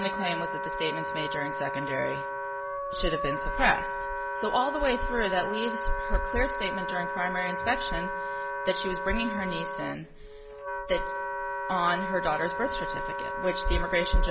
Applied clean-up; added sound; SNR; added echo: none; Wind instrument, woodwind instrument; 3 dB; none.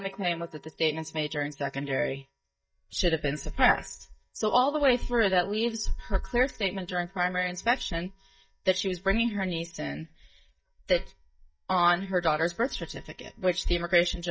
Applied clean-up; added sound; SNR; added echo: neural mask model DeepFilterNet 3.